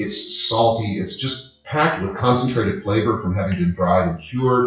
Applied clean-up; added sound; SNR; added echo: classical method WPE with log-MMSE.